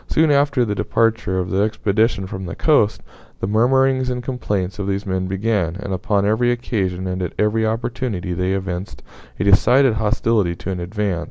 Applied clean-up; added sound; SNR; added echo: none; none; none; none.